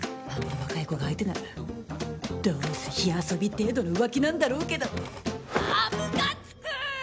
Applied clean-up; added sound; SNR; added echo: none; Typewriter; 19 dB; none.